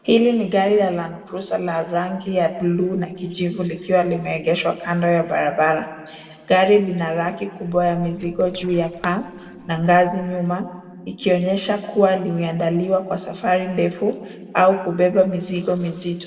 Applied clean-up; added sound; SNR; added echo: neural separator model SepFormer DNS4.